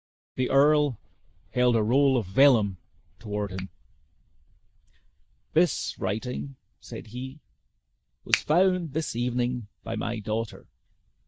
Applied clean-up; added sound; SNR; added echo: neural mask model DeepFilterNet 3.